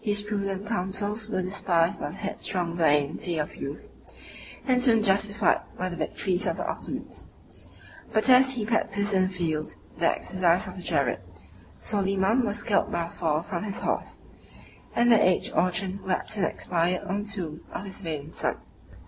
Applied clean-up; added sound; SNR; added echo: none; none; none; none.